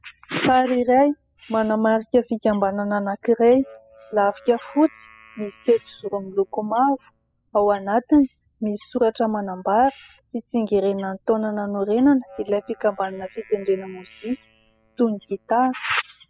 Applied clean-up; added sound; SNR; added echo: classical method spectral subtraction.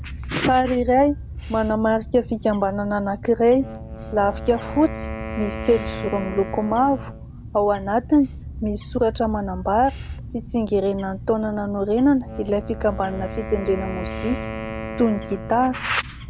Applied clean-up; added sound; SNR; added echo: none; Bird + Wind instrument, woodwind instrument; 10 dB; none.